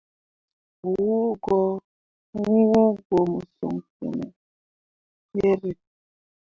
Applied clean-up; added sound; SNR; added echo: none; none; none; none.